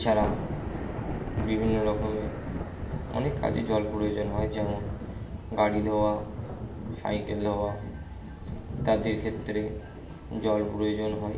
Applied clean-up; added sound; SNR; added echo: none; Thunder / Rain; 6 dB; reverberation time 0.8 s.